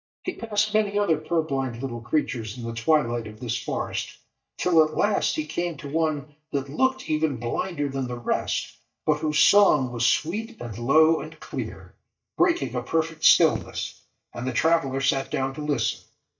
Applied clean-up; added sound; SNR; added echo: neural mask model DeepFilterNet 3.